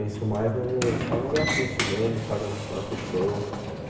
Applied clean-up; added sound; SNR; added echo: none; Sliding door; 3 dB; reverberation time 1.1 s.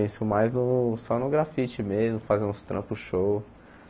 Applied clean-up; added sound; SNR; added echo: none; none; none; none.